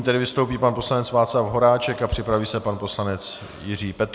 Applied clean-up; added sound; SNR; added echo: none; none; none; none.